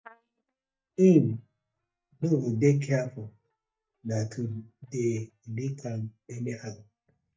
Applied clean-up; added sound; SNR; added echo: neural mask model DeepFilterNet 3.